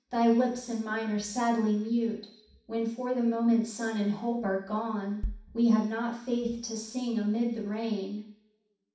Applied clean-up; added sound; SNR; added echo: none; Bass drum; 7 dB; reverberation time 0.6 s.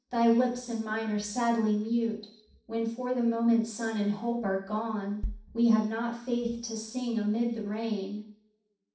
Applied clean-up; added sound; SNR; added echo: neural separator model SepFormer DNS4.